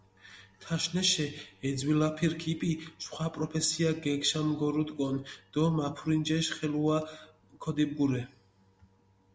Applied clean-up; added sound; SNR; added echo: none; none; none; none.